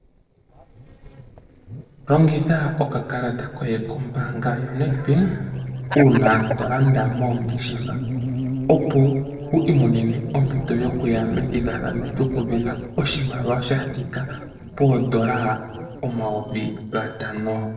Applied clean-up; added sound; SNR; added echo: neural separator model SepFormer DNS4.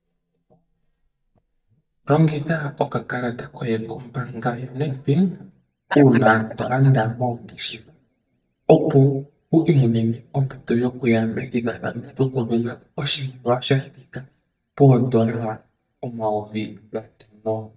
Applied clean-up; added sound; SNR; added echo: neural mask model DeepFilterNet 3.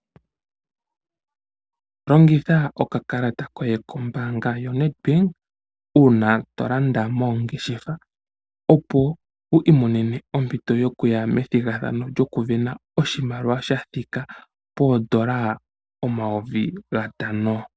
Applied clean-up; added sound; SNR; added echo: none; none; none; none.